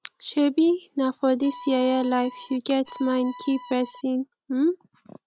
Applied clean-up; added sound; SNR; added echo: none; Bowed string instrument; 17 dB; none.